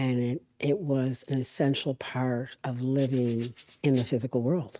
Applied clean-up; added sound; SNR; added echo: neural mask model RNNoise.